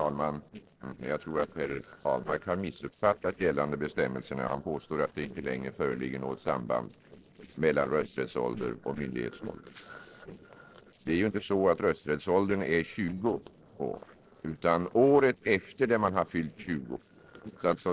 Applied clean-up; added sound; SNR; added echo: neural separator model SepFormer DNS4.